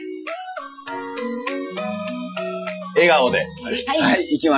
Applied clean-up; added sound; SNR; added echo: classical method Wiener filter.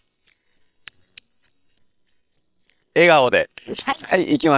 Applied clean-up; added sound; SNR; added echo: neural separator model SepFormer WHAM!.